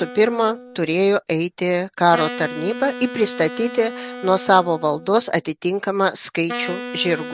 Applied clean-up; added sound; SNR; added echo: none; Wind instrument, woodwind instrument; 13 dB; none.